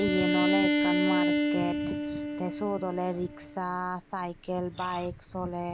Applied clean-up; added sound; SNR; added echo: none; Bowed string instrument; -2 dB; none.